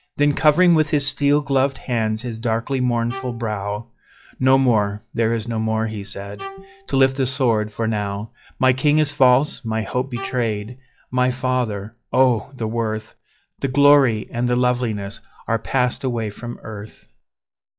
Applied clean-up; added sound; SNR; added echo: classical method log-MMSE.